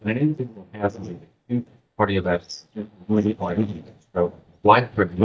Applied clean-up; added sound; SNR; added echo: neural mask model DeepFilterNet 3.